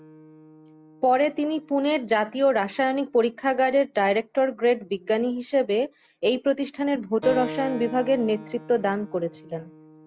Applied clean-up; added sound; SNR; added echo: none; Keyboard (musical); 17 dB; none.